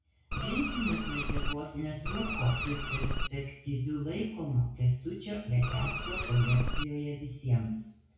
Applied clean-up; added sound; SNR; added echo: none; Bird; 1 dB; reverberation time 0.6 s.